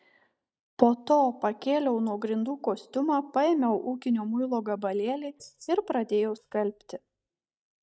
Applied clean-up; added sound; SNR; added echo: neural mask model DeepFilterNet 3.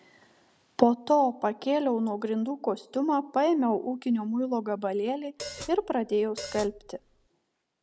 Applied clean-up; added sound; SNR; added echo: none; Hi-hat; 14 dB; none.